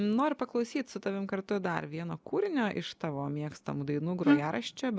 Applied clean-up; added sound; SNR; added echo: none; Wind instrument, woodwind instrument; -5 dB; none.